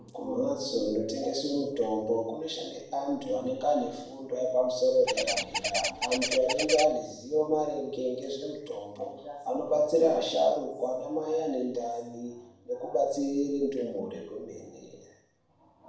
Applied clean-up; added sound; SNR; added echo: none; Bird; 2 dB; reverberation time 0.6 s.